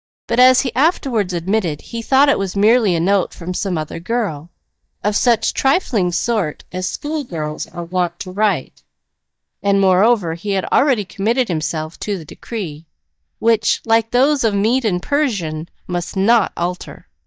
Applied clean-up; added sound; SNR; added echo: neural mask model DeepFilterNet 3.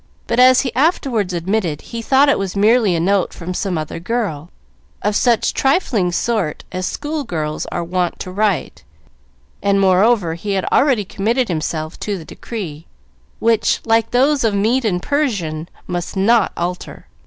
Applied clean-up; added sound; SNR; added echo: none; none; none; none.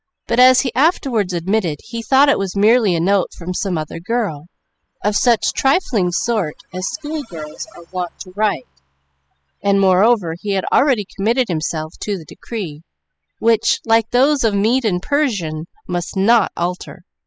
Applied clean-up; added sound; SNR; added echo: classical method spectral subtraction.